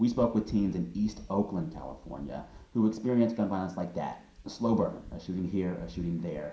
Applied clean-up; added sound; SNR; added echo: none; Wind; 19 dB; reverberation time 0.5 s.